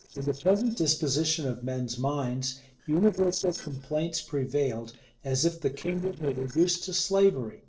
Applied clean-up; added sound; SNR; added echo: neural separator model SepFormer DNS4.